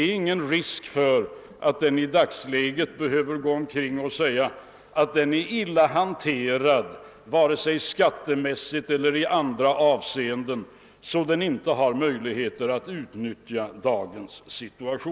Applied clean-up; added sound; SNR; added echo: none; none; none; none.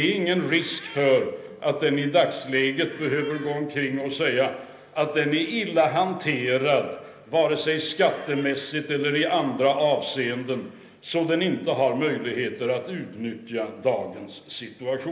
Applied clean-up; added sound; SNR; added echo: none; Squeak; 19 dB; reverberation time 0.8 s.